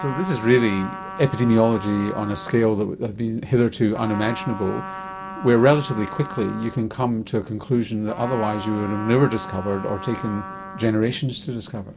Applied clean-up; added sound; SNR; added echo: none; Trumpet; 13 dB; reverberation time 0.2 s.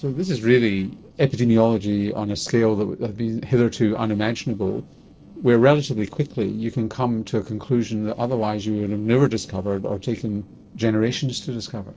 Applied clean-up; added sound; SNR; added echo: neural separator model SepFormer DNS4.